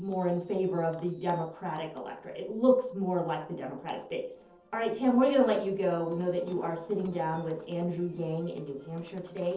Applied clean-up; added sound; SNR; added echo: neural separator model SepFormer DNS4.